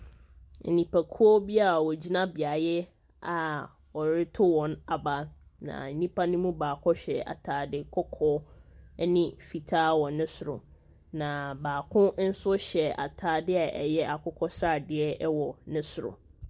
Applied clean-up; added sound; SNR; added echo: none; none; none; none.